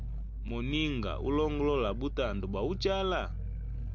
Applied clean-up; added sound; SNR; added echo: none; Growling; 4 dB; none.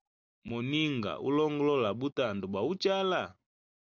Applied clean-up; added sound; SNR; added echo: none; none; none; none.